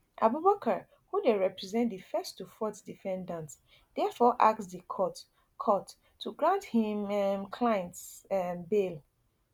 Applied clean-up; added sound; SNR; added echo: none; none; none; none.